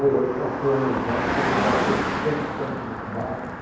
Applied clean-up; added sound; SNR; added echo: none; Car passing by; 1 dB; reverberation time 0.9 s.